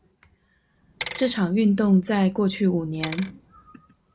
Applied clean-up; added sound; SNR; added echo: none; Bicycle; 16 dB; none.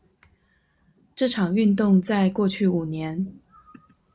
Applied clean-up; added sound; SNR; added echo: none; none; none; none.